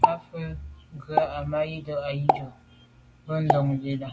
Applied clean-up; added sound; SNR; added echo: none; Explosion; -1 dB; none.